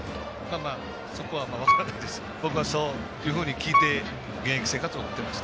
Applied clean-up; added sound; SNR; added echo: none; Piano; -1 dB; none.